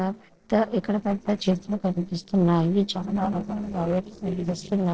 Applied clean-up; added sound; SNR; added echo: neural separator model SepFormer DNS4.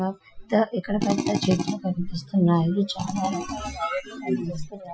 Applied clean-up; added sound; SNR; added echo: classical method Wiener filter.